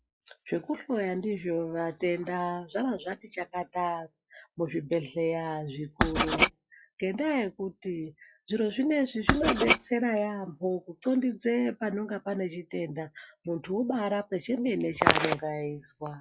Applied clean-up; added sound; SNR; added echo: classical method log-MMSE.